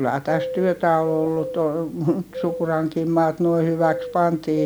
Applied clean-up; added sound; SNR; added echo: none; Bird vocalization, bird call, bird song; 11 dB; none.